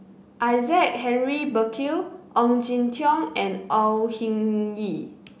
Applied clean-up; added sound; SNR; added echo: none; none; none; none.